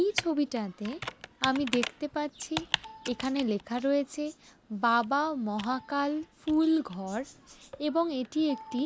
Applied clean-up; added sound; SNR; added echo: none; Computer keyboard; 11 dB; none.